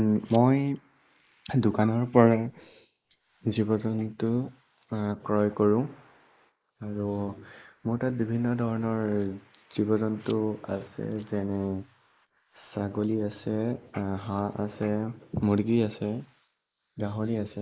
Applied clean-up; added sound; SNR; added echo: neural mask model Resemble Enhance denoiser.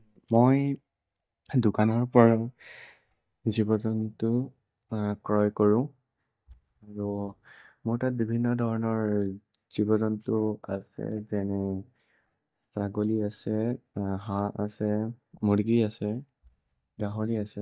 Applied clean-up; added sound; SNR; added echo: neural mask model DeepFilterNet 3.